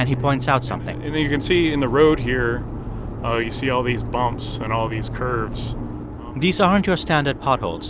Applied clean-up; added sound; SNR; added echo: none; Piano; 16 dB; none.